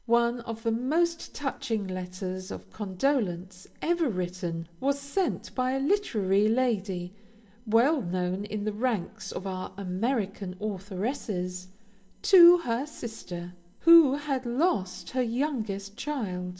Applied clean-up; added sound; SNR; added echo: none; none; none; reverberation time 0.5 s.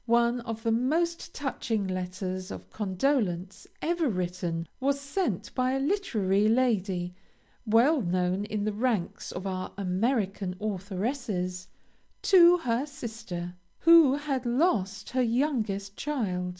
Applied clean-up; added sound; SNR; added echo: none; none; none; none.